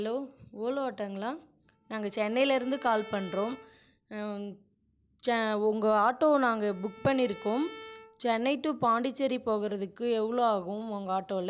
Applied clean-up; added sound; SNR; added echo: none; Bowed string instrument; 20 dB; none.